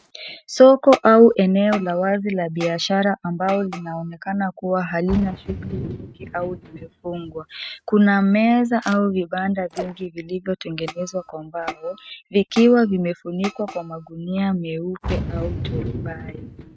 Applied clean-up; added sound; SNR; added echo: neural mask model RNNoise.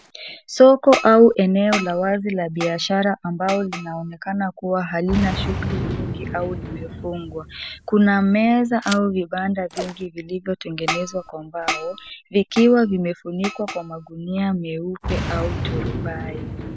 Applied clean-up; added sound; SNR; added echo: none; Boom; 10 dB; none.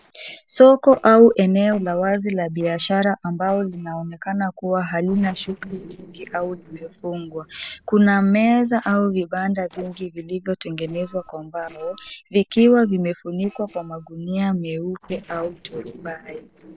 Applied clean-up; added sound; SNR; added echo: neural separator model SepFormer DNS4.